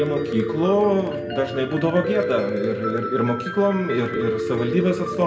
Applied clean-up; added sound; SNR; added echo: none; Piano; 5 dB; reverberation time 0.7 s.